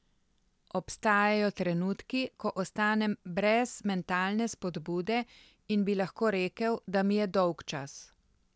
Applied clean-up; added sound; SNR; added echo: none; none; none; none.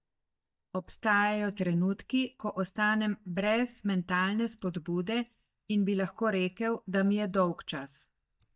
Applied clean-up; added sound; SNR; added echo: neural mask model DeepFilterNet 3.